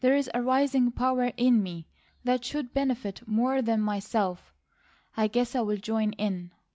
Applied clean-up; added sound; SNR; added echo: none; none; none; none.